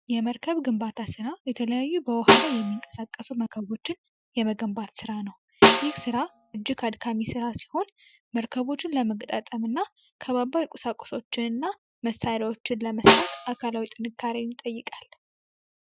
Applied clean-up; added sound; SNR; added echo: classical method Wiener filter.